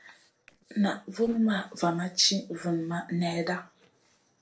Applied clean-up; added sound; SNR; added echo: neural separator model SepFormer DNS4.